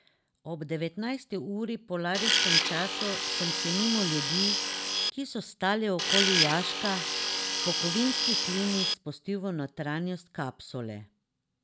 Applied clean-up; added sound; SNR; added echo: none; Tools; -5 dB; none.